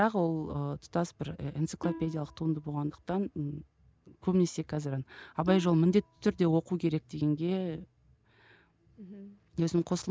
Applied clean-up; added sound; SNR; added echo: none; Plucked string instrument; 13 dB; none.